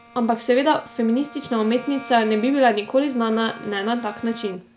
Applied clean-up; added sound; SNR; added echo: none; Bowed string instrument; 20 dB; none.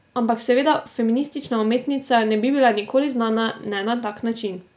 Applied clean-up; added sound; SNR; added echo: none; none; none; none.